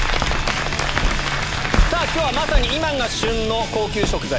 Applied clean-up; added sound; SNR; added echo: none; Walk, footsteps; 1 dB; none.